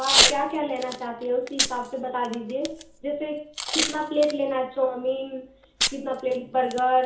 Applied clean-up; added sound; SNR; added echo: none; Packing tape, duct tape / Tearing; 2 dB; reverberation time 0.7 s.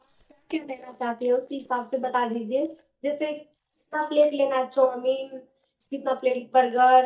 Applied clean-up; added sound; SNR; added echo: neural mask model DeepFilterNet 3.